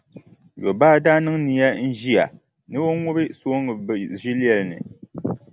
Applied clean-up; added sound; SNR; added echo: none; none; none; none.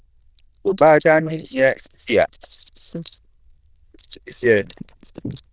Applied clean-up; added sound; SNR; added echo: neural diffusion model UNIVERSE++.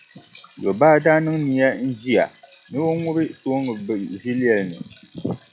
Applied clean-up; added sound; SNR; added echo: classical method log-MMSE.